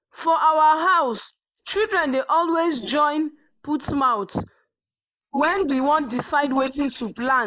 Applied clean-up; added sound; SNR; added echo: neural mask model Resemble Enhance denoiser.